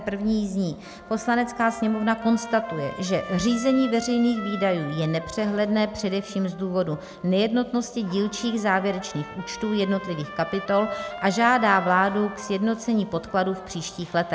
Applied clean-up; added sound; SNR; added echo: none; Trumpet; 15 dB; none.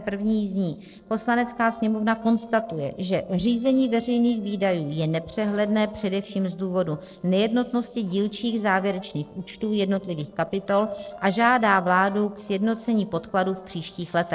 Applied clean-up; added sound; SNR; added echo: neural separator model SepFormer DNS4.